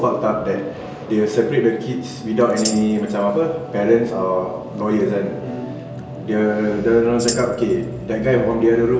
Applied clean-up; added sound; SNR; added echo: none; Organ + Tambourine; 13 dB; none.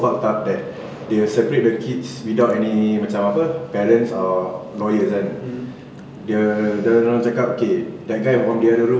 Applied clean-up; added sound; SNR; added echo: none; none; none; none.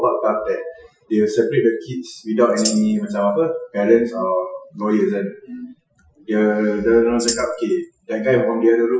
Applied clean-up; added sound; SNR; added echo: classical method Wiener filter.